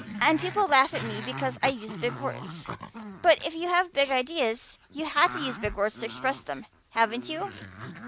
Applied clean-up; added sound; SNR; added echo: none; Growling; 12 dB; none.